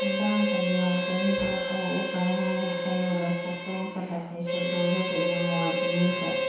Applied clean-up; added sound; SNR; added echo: none; Harmonica; 1 dB; reverberation time 2.0 s.